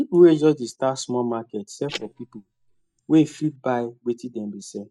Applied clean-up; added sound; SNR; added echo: neural mask model DeepFilterNet 3.